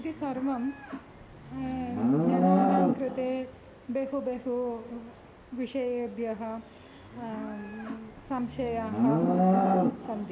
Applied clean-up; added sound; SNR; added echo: none; Livestock, farm animals, working animals; -4 dB; none.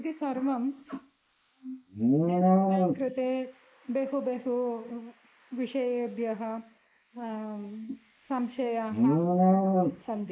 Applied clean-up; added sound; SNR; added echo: neural mask model Resemble Enhance denoiser.